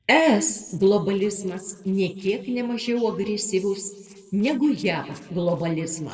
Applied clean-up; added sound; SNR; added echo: neural separator model SepFormer DNS4.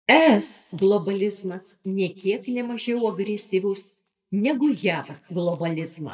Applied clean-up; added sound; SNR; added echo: neural mask model DeepFilterNet 3.